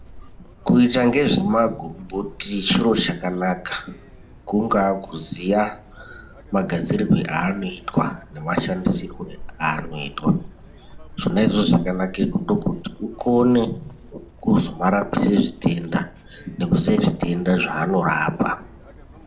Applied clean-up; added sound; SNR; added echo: none; Chirp, tweet; 19 dB; reverberation time 0.3 s.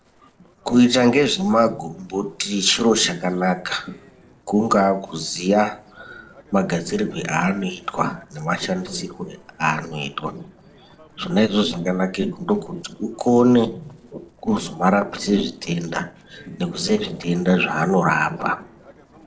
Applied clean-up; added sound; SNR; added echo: neural separator model SepFormer DNS4.